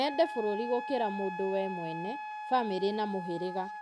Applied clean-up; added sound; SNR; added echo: none; Wind instrument, woodwind instrument; 7 dB; none.